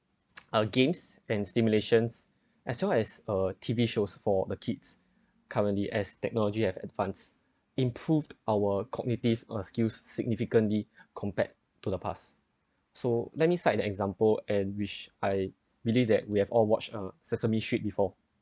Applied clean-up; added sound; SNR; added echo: none; none; none; none.